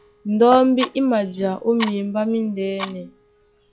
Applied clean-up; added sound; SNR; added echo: classical method log-MMSE.